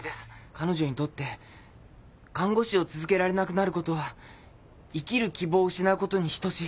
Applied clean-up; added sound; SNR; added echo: none; none; none; none.